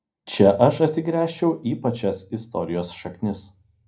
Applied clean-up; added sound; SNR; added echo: none; none; none; reverberation time 0.2 s.